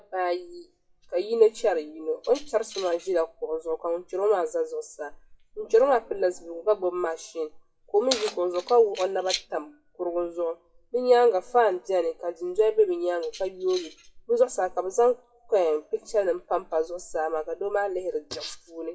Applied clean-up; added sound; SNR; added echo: classical method WPE with log-MMSE.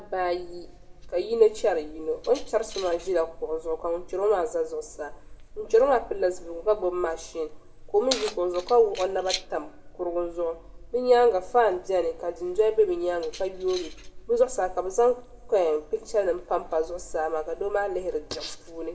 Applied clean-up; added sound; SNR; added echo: none; Keys jangling; 15 dB; reverberation time 0.5 s.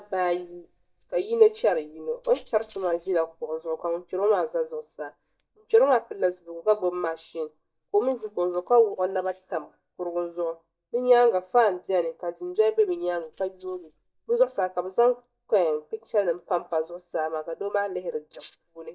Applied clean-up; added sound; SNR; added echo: neural mask model DeepFilterNet 3.